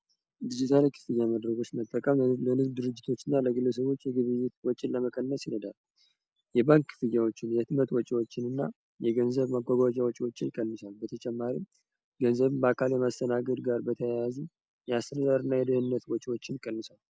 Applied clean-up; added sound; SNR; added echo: none; none; none; none.